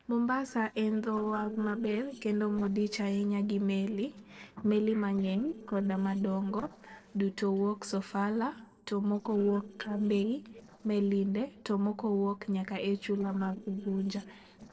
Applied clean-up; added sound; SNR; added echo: neural separator model SepFormer DNS4.